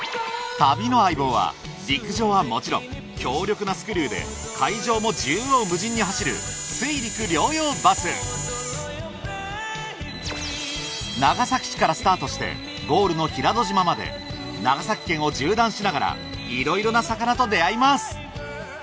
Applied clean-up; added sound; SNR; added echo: none; none; none; none.